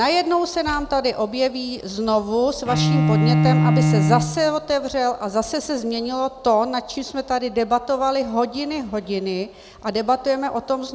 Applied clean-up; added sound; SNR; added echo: none; Bowed string instrument; -2 dB; none.